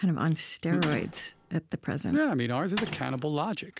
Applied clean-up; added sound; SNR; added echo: none; Mechanisms; 9 dB; none.